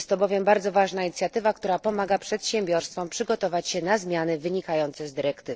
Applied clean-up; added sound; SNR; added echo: neural separator model SepFormer DNS4.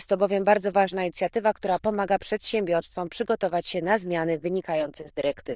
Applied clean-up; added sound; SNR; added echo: neural diffusion model UNIVERSE++.